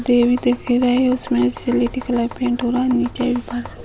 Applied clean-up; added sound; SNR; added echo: none; Domestic sounds, home sounds; 19 dB; none.